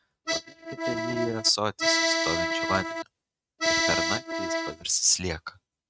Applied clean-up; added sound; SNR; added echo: neural mask model RNNoise.